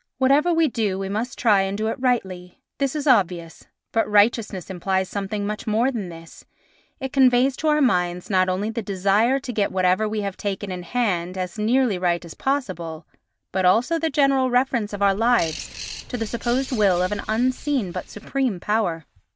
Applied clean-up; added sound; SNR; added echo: none; Bird; 14 dB; none.